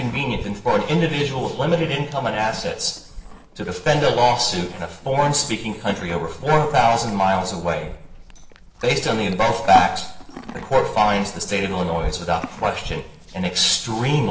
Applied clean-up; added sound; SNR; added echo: none; Livestock, farm animals, working animals; 15 dB; reverberation time 0.6 s.